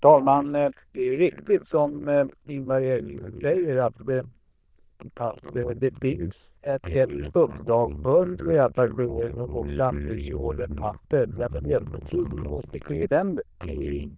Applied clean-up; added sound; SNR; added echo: neural diffusion model UNIVERSE++.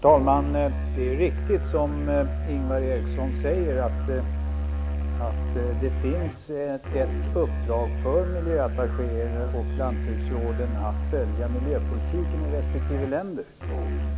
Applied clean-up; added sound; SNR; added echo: none; Musical instrument; -1 dB; none.